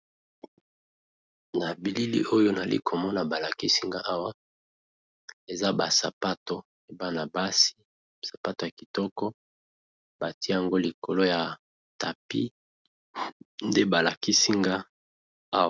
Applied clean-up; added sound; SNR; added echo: none; none; none; none.